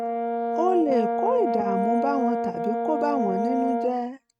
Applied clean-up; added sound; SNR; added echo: neural mask model RNNoise.